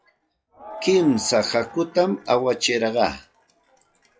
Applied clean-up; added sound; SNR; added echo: classical method log-MMSE.